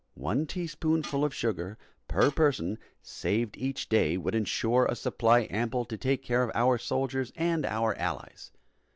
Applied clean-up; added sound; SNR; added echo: none; Tools; 18 dB; none.